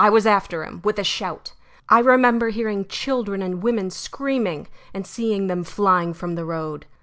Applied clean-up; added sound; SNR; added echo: none; none; none; none.